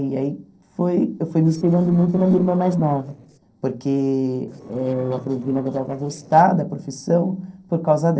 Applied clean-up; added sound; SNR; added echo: neural separator model SepFormer DNS4.